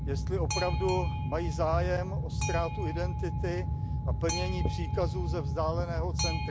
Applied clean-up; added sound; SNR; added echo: none; Boat, Water vehicle; -3 dB; none.